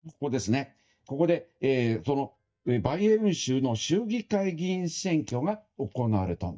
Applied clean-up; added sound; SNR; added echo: neural mask model DeepFilterNet 3.